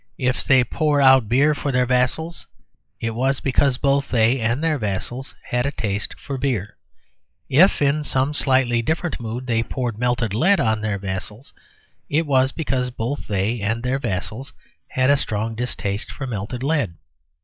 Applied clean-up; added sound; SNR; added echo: neural mask model Resemble Enhance denoiser.